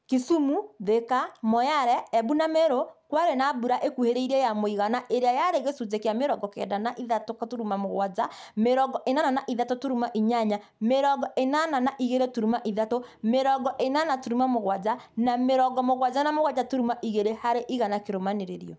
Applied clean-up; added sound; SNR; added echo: none; none; none; none.